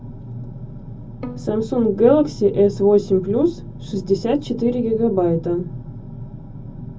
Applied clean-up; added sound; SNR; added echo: none; Bowed string instrument; 19 dB; reverberation time 0.4 s.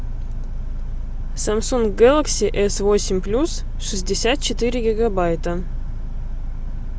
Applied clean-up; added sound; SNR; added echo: none; none; none; none.